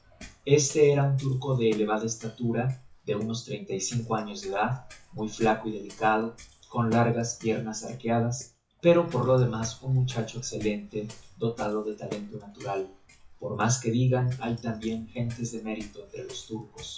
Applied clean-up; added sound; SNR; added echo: classical method WPE with log-MMSE.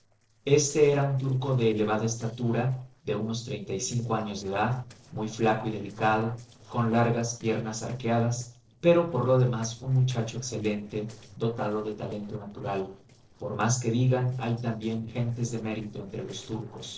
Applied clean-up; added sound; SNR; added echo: neural separator model SepFormer DNS4.